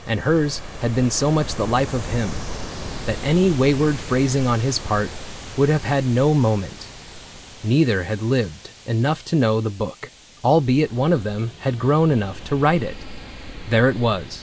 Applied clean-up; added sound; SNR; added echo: none; Ocean; 13 dB; none.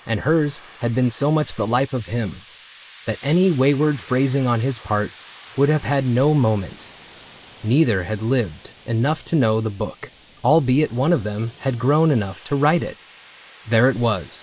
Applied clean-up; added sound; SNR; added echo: neural mask model Resemble Enhance denoiser.